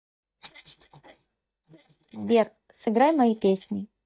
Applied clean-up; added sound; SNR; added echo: neural mask model DeepFilterNet 3.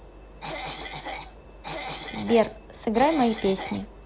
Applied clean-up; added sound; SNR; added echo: none; Cough; 9 dB; none.